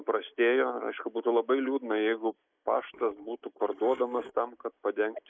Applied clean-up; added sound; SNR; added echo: neural mask model Resemble Enhance denoiser.